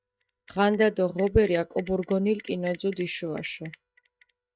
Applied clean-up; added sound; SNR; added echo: neural mask model DeepFilterNet 3.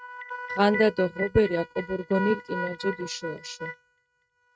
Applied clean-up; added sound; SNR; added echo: neural mask model RNNoise.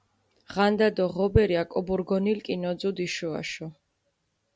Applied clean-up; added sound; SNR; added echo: none; none; none; none.